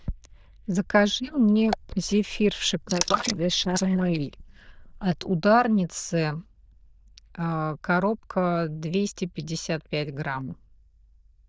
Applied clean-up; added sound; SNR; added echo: neural diffusion model UNIVERSE++.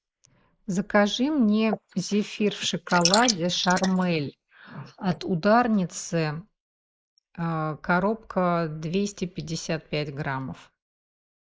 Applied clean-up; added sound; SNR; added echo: neural mask model Resemble Enhance denoiser.